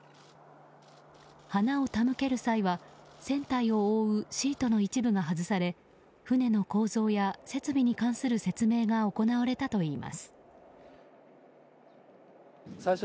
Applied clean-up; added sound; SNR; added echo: none; none; none; none.